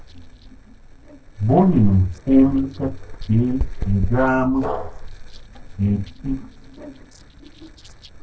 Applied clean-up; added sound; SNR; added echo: neural separator model SepFormer DNS4.